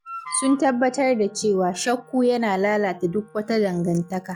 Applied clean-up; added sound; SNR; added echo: none; Wind instrument, woodwind instrument; 19 dB; none.